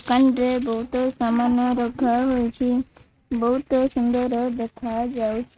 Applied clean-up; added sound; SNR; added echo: neural mask model RNNoise.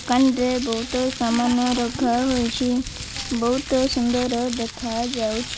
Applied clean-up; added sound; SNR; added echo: none; Crumpling, crinkling; 10 dB; none.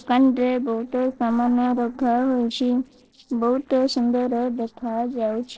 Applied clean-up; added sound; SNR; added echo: neural separator model SepFormer DNS4.